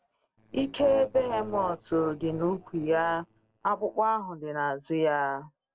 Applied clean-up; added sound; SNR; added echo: neural separator model SepFormer DNS4.